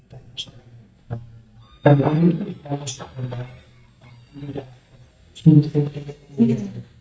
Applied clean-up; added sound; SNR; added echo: neural mask model DeepFilterNet 3.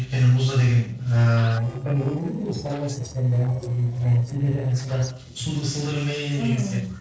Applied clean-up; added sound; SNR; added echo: neural separator model SepFormer DNS4.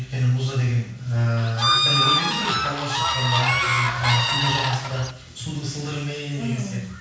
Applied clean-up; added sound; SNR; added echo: none; Bird / Fowl; -3 dB; reverberation time 0.7 s.